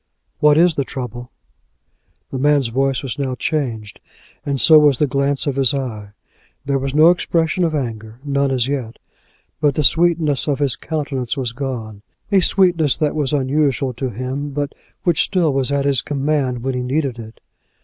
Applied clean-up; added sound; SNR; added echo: none; none; none; none.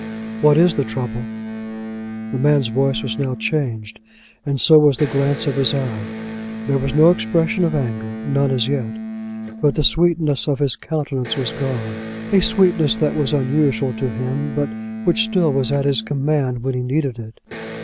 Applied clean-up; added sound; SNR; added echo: none; Electric guitar; 10 dB; none.